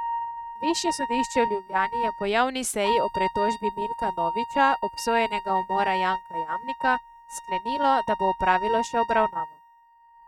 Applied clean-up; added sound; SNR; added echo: neural mask model RNNoise.